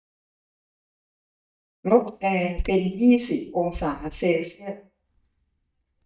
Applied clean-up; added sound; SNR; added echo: neural mask model DeepFilterNet 3.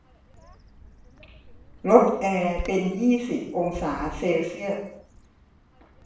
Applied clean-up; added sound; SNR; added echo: none; Bird vocalization, bird call, bird song; 17 dB; reverberation time 0.7 s.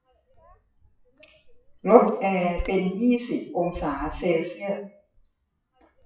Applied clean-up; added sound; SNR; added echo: classical method WPE with log-MMSE.